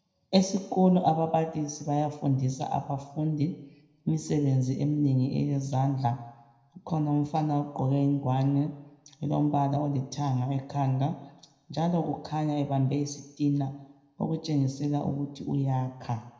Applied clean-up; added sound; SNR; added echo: none; none; none; reverberation time 0.7 s.